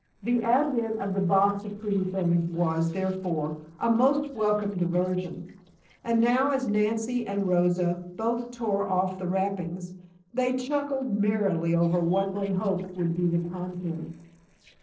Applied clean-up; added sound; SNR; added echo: neural separator model SepFormer DNS4.